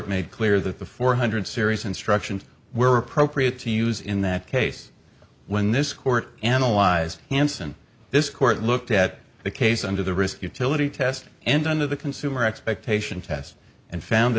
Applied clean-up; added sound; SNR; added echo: none; none; none; none.